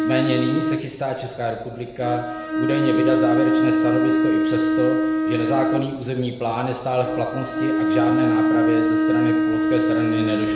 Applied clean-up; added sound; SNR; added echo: none; Bowed string instrument; -4 dB; reverberation time 1.0 s.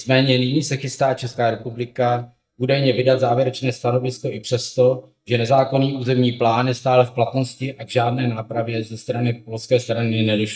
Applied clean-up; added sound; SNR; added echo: neural mask model DeepFilterNet 3.